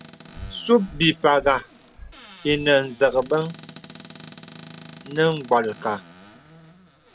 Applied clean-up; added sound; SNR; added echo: none; Breathing + Squeak / Cupboard open or close; 19 dB; none.